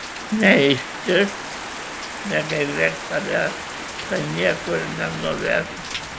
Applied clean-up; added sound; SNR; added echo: none; Rain; 9 dB; none.